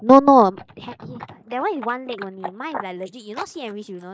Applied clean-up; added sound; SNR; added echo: neural mask model Resemble Enhance denoiser.